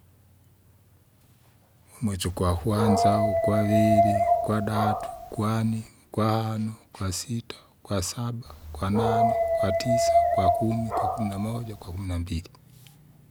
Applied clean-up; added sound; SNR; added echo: none; Dog; -3 dB; none.